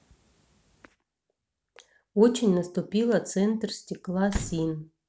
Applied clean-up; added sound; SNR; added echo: none; Slam; 6 dB; none.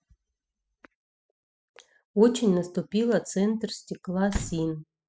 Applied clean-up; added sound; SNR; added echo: classical method spectral subtraction.